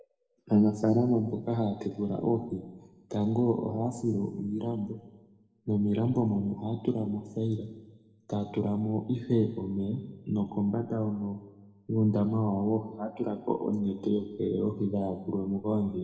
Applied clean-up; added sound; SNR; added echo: none; none; none; reverberation time 1.0 s.